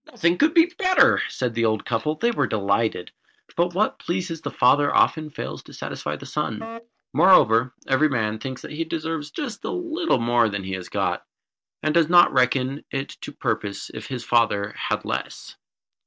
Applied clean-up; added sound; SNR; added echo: neural mask model DeepFilterNet 3.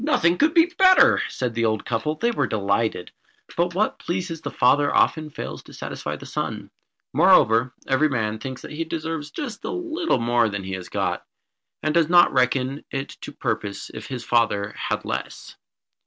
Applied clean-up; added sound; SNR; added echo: none; none; none; none.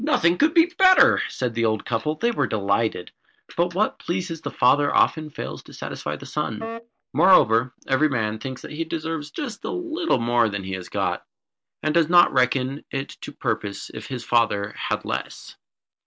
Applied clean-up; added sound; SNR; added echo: neural mask model Resemble Enhance denoiser.